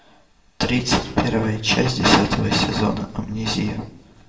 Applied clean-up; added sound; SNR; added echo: none; none; none; reverberation time 0.6 s.